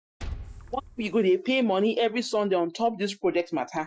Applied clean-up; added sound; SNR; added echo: classical method Wiener filter.